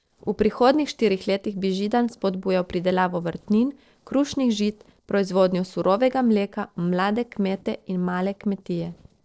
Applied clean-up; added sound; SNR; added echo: neural separator model SepFormer DNS4.